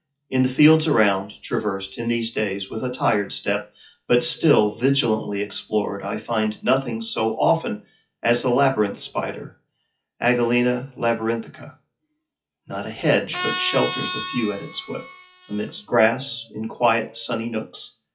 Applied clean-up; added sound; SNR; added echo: classical method WPE with log-MMSE.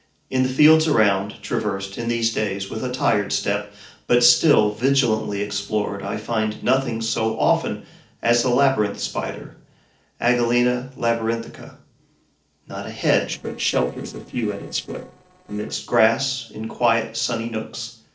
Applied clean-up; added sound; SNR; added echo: neural separator model SepFormer DNS4.